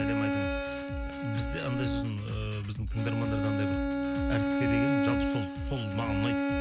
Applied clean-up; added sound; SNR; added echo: none; Bowed string instrument; -2 dB; none.